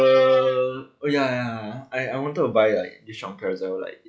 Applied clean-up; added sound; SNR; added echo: classical method log-MMSE.